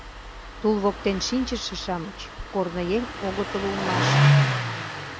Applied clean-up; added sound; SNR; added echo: none; Engine starting; -2 dB; none.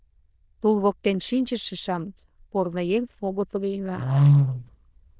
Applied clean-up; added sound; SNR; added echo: neural diffusion model UNIVERSE++.